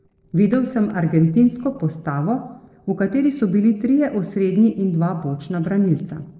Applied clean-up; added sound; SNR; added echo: neural separator model SepFormer DNS4.